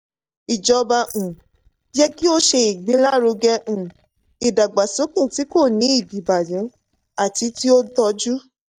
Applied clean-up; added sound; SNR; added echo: neural mask model DeepFilterNet 3.